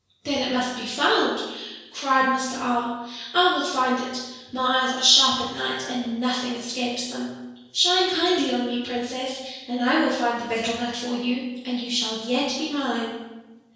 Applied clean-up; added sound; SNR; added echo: none; none; none; reverberation time 1.0 s.